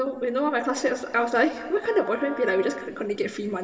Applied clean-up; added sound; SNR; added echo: none; Wind instrument, woodwind instrument; 16 dB; reverberation time 2.4 s.